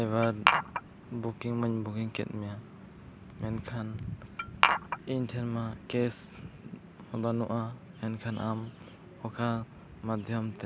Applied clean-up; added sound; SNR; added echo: none; Glass; -4 dB; none.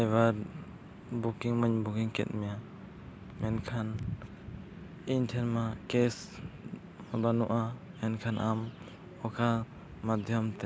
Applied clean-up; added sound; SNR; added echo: none; none; none; none.